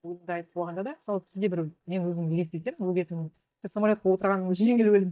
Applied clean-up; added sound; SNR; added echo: neural mask model DeepFilterNet 3.